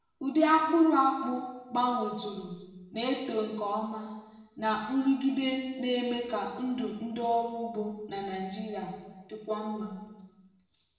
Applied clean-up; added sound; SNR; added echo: none; none; none; reverberation time 1.2 s.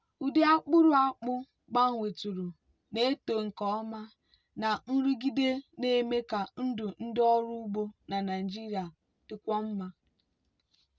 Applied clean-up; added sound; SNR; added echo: none; none; none; none.